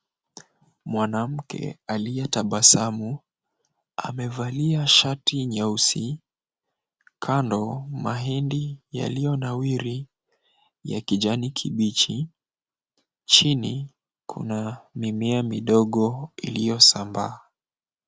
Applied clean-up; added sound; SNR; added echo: none; none; none; none.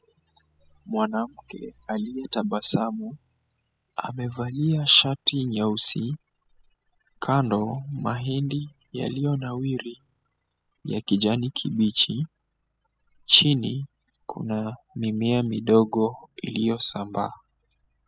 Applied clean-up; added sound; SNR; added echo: classical method spectral subtraction.